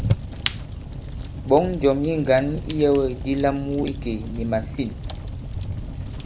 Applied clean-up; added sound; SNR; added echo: none; Fire; 6 dB; none.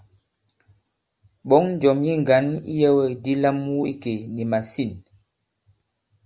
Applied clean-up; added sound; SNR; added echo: none; none; none; none.